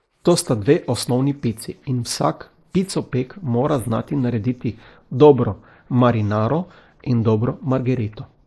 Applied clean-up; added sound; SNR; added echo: neural mask model Resemble Enhance denoiser.